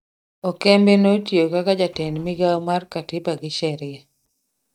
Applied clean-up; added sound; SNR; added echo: neural mask model DeepFilterNet 3.